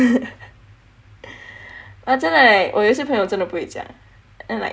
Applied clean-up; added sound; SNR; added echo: none; none; none; none.